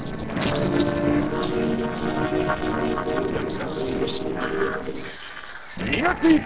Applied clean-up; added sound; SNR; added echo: neural separator model SepFormer DNS4.